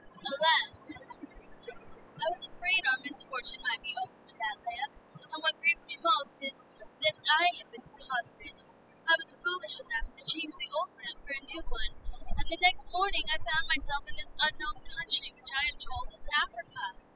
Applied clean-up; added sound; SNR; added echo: classical method spectral subtraction.